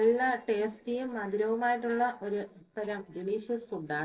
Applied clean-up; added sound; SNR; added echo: neural separator model SepFormer DNS4.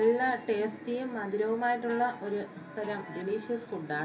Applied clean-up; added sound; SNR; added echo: none; Chime; 18 dB; reverberation time 0.3 s.